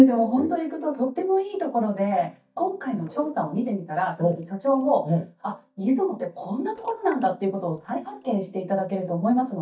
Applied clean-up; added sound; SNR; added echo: neural mask model DeepFilterNet 3.